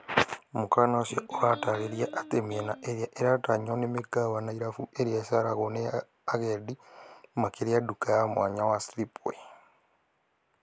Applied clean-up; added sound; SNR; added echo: none; Electric guitar; 15 dB; none.